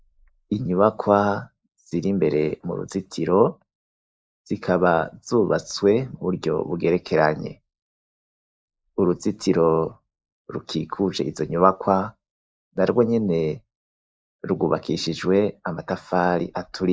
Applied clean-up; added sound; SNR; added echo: neural mask model Resemble Enhance denoiser.